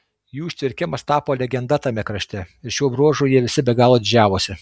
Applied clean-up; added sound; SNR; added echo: none; none; none; none.